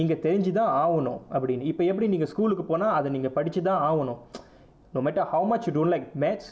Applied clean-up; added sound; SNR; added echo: none; none; none; none.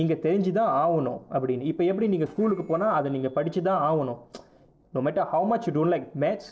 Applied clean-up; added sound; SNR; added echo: neural separator model SepFormer DNS4.